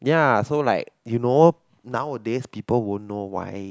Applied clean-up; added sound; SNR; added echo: none; none; none; none.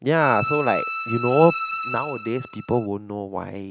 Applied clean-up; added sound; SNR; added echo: none; Bowed string instrument; 6 dB; none.